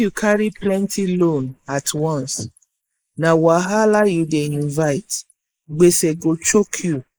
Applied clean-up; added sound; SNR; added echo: neural mask model Resemble Enhance denoiser.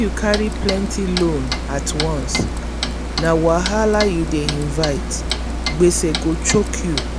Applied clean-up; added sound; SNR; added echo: none; Clock; 3 dB; none.